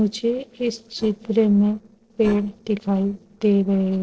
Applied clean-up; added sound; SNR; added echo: neural separator model SepFormer DNS4.